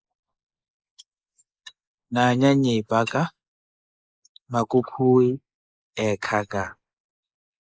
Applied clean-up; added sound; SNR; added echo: neural mask model Resemble Enhance denoiser.